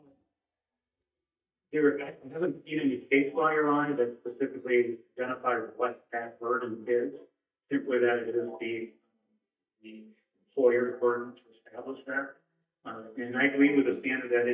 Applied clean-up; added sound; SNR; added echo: neural mask model DeepFilterNet 3.